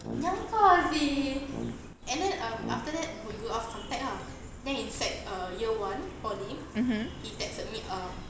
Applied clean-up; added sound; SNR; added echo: none; Brass instrument; 9 dB; none.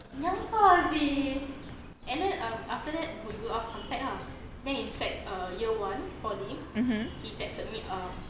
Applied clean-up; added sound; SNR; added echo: none; none; none; none.